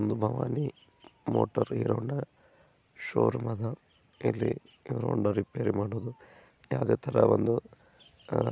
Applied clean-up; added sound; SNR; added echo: none; none; none; none.